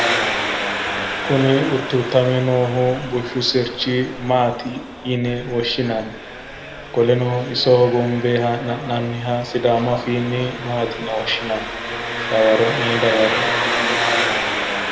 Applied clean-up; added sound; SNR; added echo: none; Engine; 5 dB; reverberation time 0.7 s.